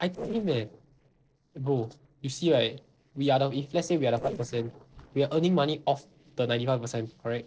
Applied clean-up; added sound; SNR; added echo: neural separator model SepFormer DNS4.